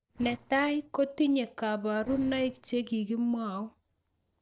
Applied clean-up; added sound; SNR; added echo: neural separator model SepFormer DNS4.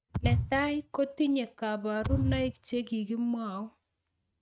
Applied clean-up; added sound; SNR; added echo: neural mask model RNNoise.